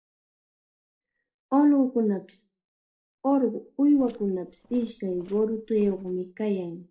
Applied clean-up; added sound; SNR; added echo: neural separator model SepFormer DNS4.